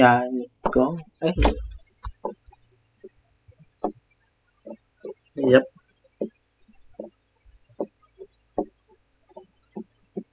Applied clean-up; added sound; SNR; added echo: classical method spectral subtraction.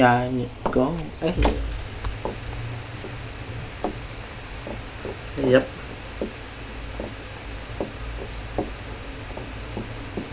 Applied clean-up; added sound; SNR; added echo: none; Run; 9 dB; none.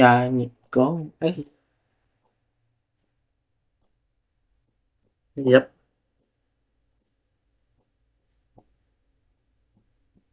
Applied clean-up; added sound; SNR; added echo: neural mask model DeepFilterNet 3.